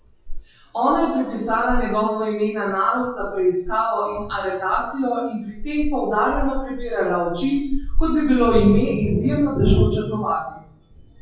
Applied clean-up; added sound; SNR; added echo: classical method WPE with log-MMSE.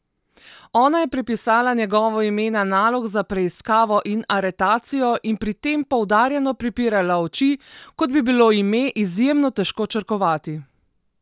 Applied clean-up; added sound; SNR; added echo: none; none; none; none.